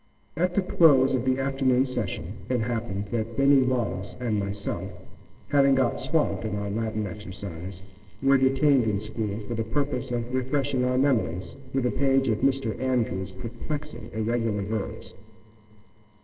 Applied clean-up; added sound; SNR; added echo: neural separator model SepFormer DNS4.